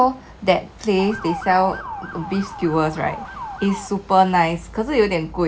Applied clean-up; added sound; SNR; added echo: none; Motor vehicle (road) / Siren; 12 dB; none.